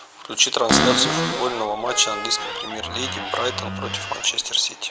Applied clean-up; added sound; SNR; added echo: none; Cupboard open or close; 2 dB; none.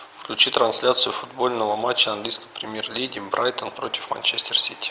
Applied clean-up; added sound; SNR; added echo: none; none; none; none.